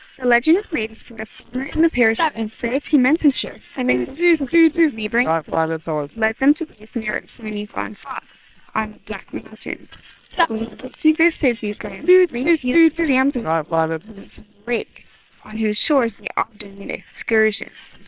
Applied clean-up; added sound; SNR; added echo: neural separator model SepFormer WHAM!.